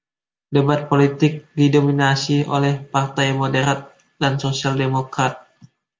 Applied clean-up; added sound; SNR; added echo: none; none; none; none.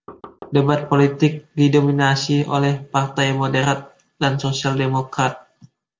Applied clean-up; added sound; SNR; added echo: neural separator model SepFormer DNS4.